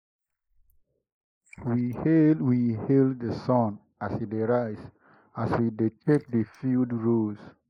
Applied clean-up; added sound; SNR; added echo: neural mask model Resemble Enhance denoiser.